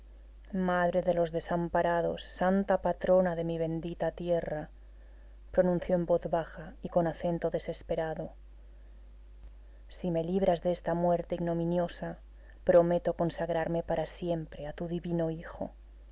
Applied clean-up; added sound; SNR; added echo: none; none; none; none.